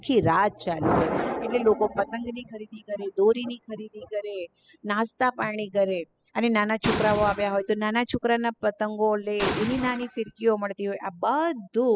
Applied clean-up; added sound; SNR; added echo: classical method spectral subtraction.